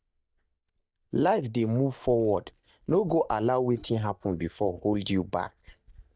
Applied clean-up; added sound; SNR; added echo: neural mask model DeepFilterNet 3.